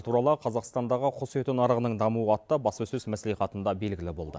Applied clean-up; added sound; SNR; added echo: none; none; none; none.